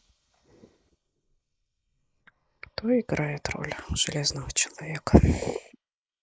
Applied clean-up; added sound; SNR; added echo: neural mask model Resemble Enhance denoiser.